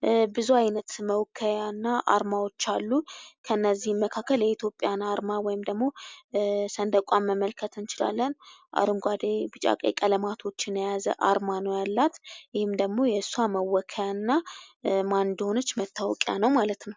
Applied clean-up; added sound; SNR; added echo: none; none; none; none.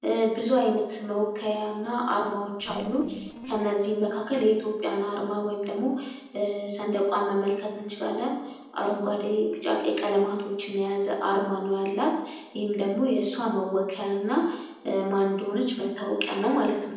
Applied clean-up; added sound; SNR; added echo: neural separator model SepFormer DNS4.